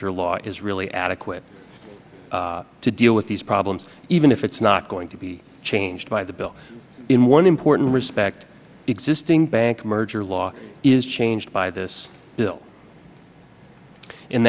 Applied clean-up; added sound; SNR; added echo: none; none; none; none.